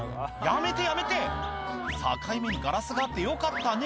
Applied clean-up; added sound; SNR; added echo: none; none; none; none.